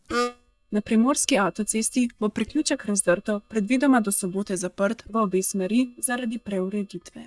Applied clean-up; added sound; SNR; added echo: neural mask model DeepFilterNet 3.